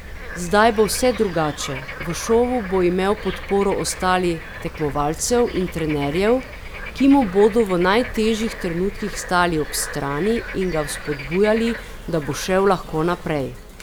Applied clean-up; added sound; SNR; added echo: none; Insect + Bird / Frog; 12 dB; none.